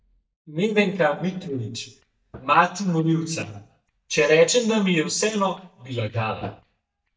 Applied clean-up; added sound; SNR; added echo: neural mask model DeepFilterNet 3.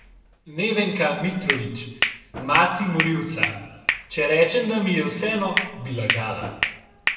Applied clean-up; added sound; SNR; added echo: none; Hands; 5 dB; reverberation time 1.0 s.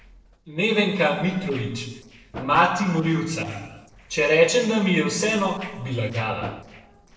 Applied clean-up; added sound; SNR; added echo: neural separator model SepFormer DNS4.